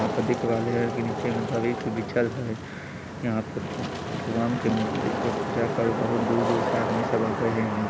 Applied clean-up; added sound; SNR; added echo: none; Wind / Rain; 2 dB; none.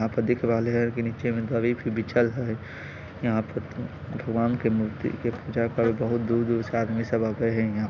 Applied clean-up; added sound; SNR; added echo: none; none; none; none.